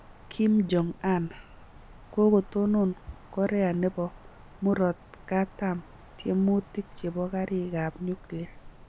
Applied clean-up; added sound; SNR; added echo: none; Wind; 20 dB; none.